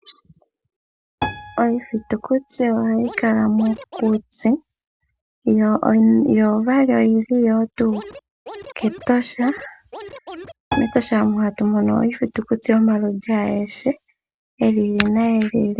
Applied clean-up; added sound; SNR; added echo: none; Piano + Scratching (performance technique); 15 dB; none.